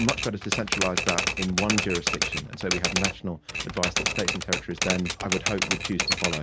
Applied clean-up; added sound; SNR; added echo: none; Typewriter; -2 dB; none.